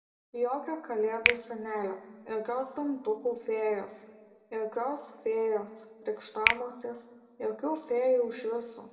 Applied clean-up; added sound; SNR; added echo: none; Finger snapping; 3 dB; reverberation time 1.5 s.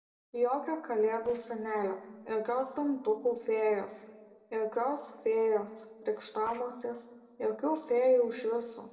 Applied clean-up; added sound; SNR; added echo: neural separator model SepFormer DNS4.